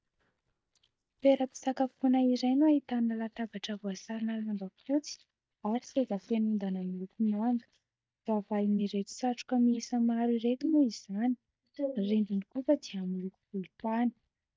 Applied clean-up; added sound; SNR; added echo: neural mask model DeepFilterNet 3.